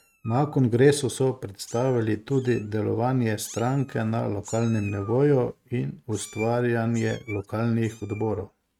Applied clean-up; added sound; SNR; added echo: neural mask model RNNoise.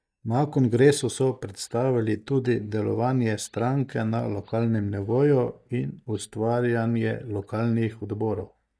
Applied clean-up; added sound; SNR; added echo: neural mask model DeepFilterNet 3.